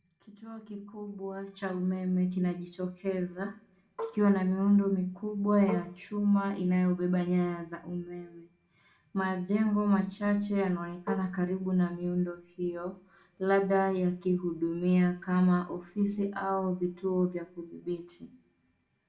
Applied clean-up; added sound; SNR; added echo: none; Marimba, xylophone; 14 dB; reverberation time 0.4 s.